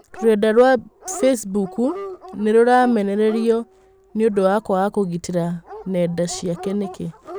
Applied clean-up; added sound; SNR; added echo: none; Dog; 18 dB; none.